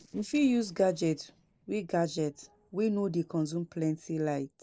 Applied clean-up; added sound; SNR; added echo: neural separator model SepFormer DNS4.